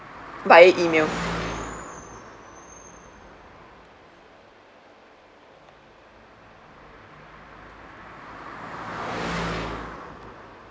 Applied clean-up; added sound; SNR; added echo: none; Car passing by; 10 dB; none.